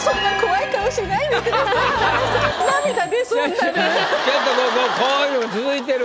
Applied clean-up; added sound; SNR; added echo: none; none; none; none.